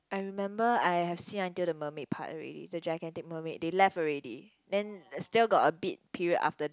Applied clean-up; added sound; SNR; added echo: none; none; none; none.